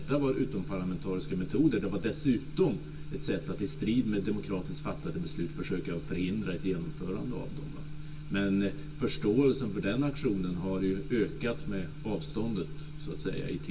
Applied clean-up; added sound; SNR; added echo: none; none; none; reverberation time 0.1 s.